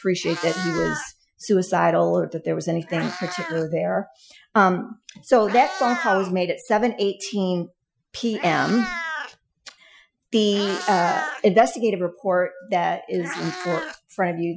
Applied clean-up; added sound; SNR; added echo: classical method Wiener filter.